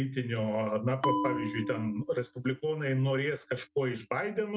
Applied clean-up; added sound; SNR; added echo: neural mask model RNNoise.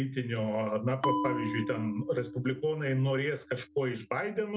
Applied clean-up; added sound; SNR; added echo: none; Bell; 6 dB; none.